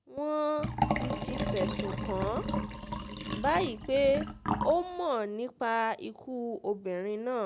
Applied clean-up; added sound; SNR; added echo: none; Liquid; 4 dB; none.